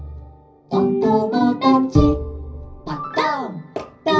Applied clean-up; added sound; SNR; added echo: none; none; none; reverberation time 0.5 s.